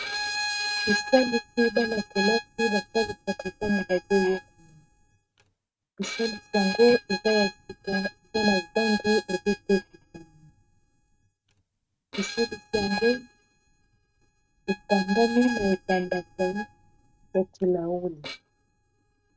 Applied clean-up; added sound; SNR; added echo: neural mask model RNNoise.